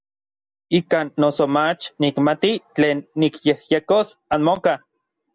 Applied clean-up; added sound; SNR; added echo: none; none; none; none.